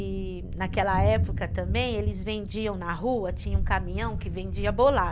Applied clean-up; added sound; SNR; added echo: none; Thunder; 1 dB; none.